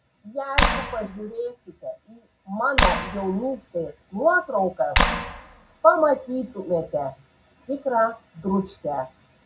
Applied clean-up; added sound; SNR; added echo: none; Clapping; -2 dB; reverberation time 0.4 s.